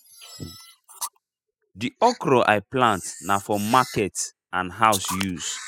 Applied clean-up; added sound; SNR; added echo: classical method spectral subtraction.